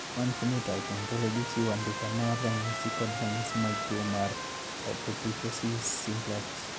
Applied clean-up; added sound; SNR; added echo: none; Water + Trumpet; 3 dB; none.